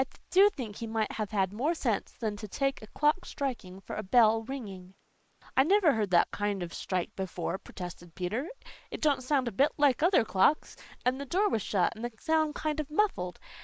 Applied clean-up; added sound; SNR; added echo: neural mask model Resemble Enhance denoiser.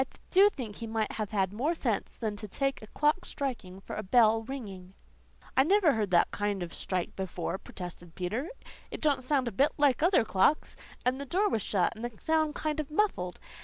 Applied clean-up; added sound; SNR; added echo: none; none; none; none.